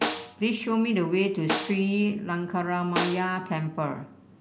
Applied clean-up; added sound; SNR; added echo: none; Snare drum; 8 dB; none.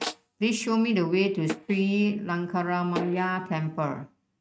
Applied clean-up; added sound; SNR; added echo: neural mask model RNNoise.